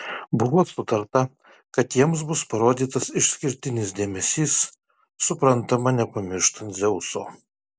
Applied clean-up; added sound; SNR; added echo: none; none; none; none.